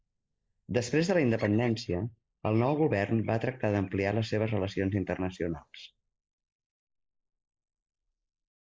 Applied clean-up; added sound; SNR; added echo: neural mask model Resemble Enhance denoiser.